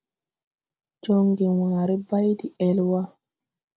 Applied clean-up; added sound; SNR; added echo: none; none; none; none.